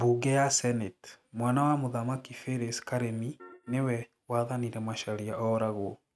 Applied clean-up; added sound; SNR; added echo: neural mask model RNNoise.